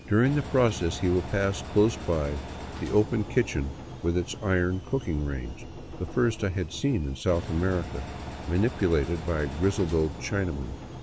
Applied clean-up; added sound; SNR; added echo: none; Engine; 11 dB; none.